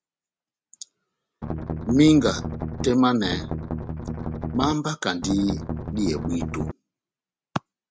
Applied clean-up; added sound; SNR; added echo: none; Strum; 5 dB; none.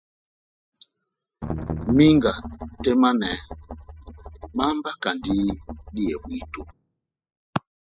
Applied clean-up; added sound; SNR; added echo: classical method spectral subtraction.